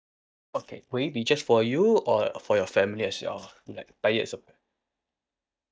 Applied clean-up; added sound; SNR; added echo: neural mask model DeepFilterNet 3.